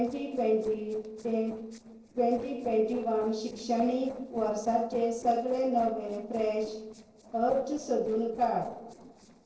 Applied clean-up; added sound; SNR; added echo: neural separator model SepFormer DNS4.